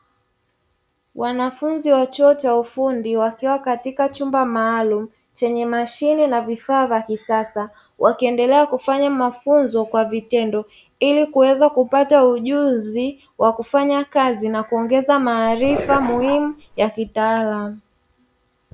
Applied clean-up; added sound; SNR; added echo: none; Dog; 9 dB; none.